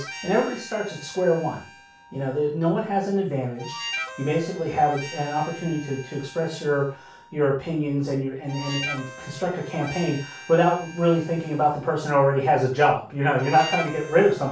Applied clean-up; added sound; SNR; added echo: none; Harmonica; 15 dB; reverberation time 0.3 s.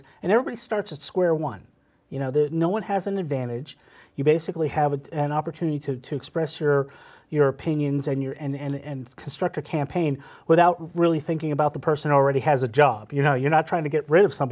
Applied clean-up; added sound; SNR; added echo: none; none; none; none.